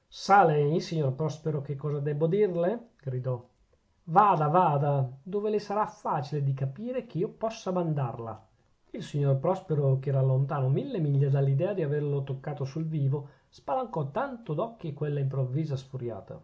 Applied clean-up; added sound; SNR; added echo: none; none; none; none.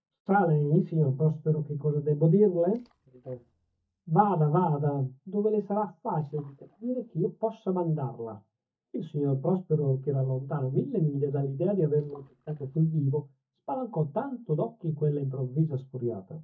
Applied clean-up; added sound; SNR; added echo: neural mask model DeepFilterNet 3.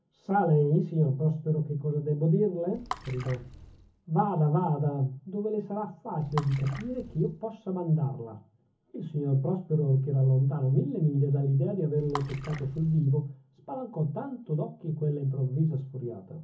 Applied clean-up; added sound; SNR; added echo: none; Water / Splash, splatter; 15 dB; reverberation time 0.3 s.